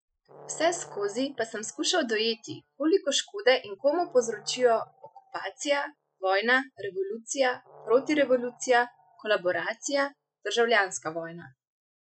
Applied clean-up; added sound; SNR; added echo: classical method spectral subtraction.